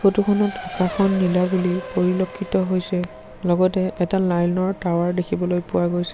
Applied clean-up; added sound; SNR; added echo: none; Race car, auto racing; 16 dB; none.